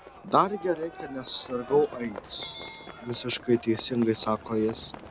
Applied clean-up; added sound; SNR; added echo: none; Livestock, farm animals, working animals; 14 dB; none.